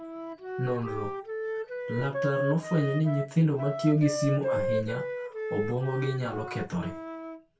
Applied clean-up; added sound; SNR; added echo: none; Wind instrument, woodwind instrument; 4 dB; reverberation time 0.2 s.